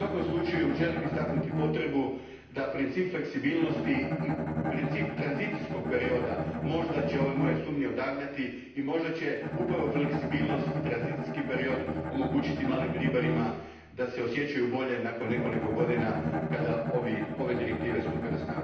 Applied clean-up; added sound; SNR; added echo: none; Bowed string instrument; 2 dB; reverberation time 0.9 s.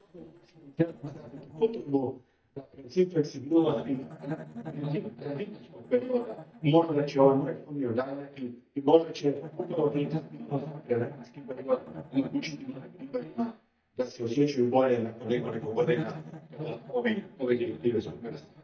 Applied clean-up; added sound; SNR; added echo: neural mask model DeepFilterNet 3.